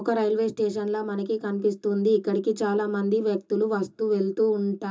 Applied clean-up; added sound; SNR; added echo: none; none; none; reverberation time 0.2 s.